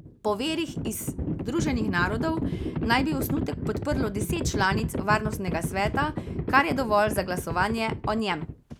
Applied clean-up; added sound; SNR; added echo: none; Livestock, farm animals, working animals; 3 dB; none.